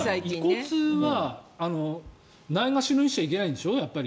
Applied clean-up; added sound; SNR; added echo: none; none; none; none.